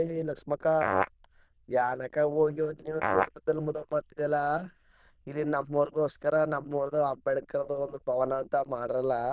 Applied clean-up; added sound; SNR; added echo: neural diffusion model UNIVERSE++.